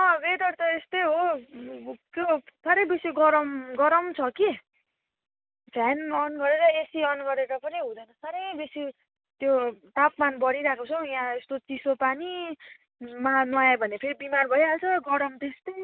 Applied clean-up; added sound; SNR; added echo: none; none; none; none.